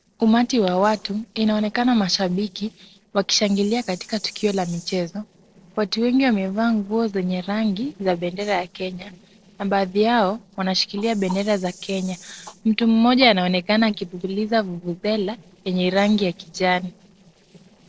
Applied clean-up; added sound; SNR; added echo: neural separator model SepFormer DNS4.